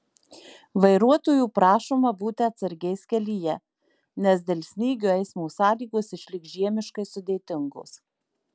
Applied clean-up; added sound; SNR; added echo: none; none; none; none.